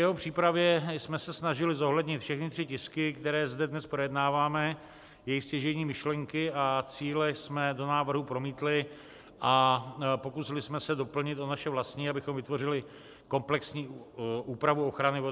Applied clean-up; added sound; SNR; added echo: none; none; none; none.